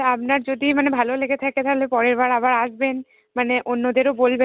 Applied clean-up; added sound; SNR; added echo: none; none; none; none.